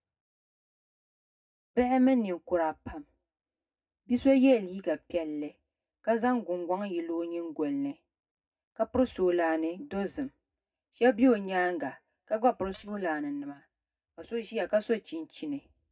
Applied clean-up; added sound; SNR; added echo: neural mask model DeepFilterNet 3.